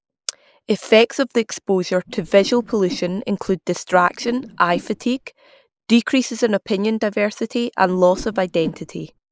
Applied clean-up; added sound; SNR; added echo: neural mask model Resemble Enhance denoiser.